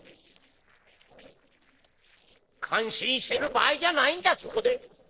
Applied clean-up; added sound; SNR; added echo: neural separator model SepFormer DNS4.